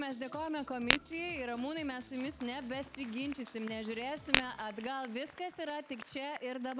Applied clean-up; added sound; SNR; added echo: none; Tap / Glass; -5 dB; none.